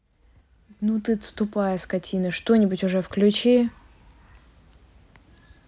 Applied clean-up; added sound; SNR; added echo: none; none; none; none.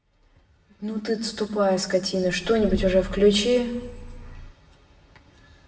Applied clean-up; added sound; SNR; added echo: none; Engine starting / Car; 10 dB; reverberation time 0.9 s.